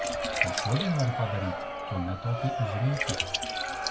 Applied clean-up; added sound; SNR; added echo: none; Crowd + Liquid; 1 dB; none.